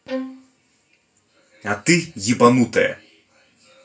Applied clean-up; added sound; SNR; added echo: none; Bowed string instrument; 11 dB; reverberation time 0.2 s.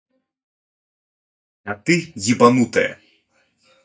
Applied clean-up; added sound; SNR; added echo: neural mask model DeepFilterNet 3.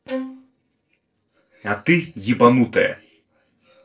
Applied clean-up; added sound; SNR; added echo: neural separator model SepFormer DNS4.